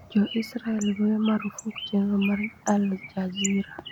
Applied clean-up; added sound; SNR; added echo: none; Bird; 13 dB; none.